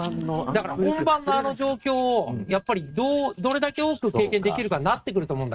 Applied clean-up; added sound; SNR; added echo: neural mask model RNNoise.